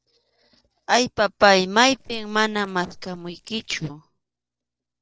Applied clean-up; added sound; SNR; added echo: neural separator model SepFormer DNS4.